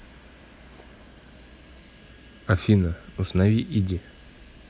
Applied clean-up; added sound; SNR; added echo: none; none; none; none.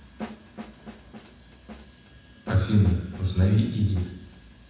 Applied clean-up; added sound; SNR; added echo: none; Snare drum; 17 dB; reverberation time 1.1 s.